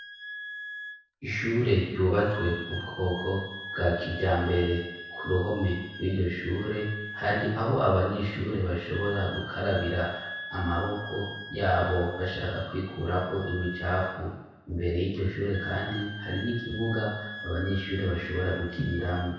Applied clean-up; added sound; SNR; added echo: none; Wind instrument, woodwind instrument; 12 dB; reverberation time 1.0 s.